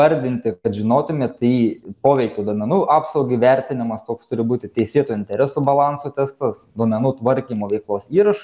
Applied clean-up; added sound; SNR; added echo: neural mask model Resemble Enhance denoiser.